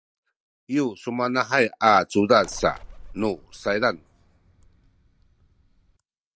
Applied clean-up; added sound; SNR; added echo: neural mask model DeepFilterNet 3.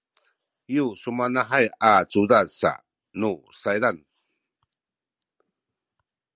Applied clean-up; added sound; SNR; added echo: none; none; none; none.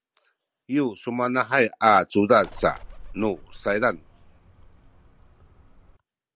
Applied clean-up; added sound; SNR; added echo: none; Bird; 18 dB; none.